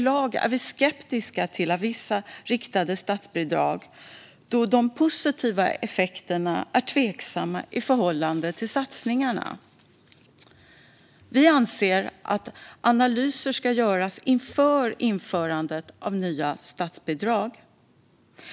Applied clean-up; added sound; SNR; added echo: none; none; none; none.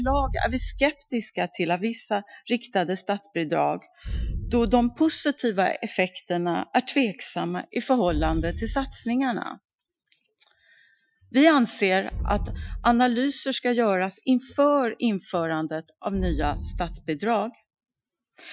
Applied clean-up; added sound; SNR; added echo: classical method Wiener filter.